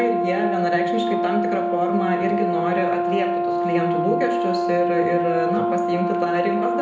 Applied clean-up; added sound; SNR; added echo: none; Brass instrument; -2 dB; reverberation time 0.7 s.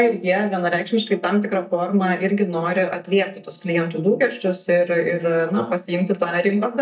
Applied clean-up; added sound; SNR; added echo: neural mask model DeepFilterNet 3.